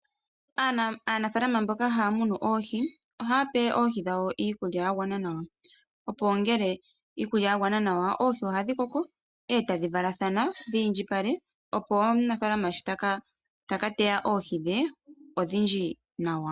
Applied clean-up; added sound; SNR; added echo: none; none; none; none.